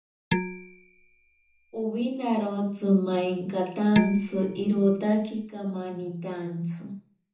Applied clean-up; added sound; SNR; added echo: none; Dishes, pots, and pans; 7 dB; reverberation time 0.6 s.